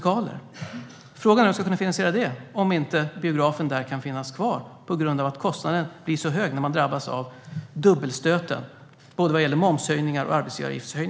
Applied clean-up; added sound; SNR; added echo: none; none; none; none.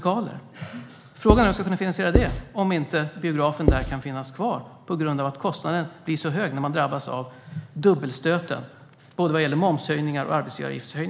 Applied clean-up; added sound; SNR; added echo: none; Writing; -3 dB; none.